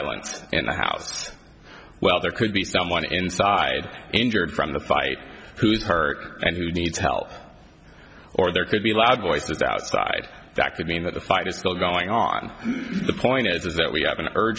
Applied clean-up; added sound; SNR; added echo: none; none; none; none.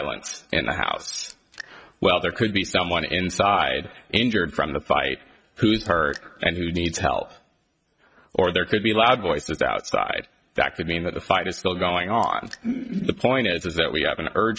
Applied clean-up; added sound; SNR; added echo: neural mask model RNNoise.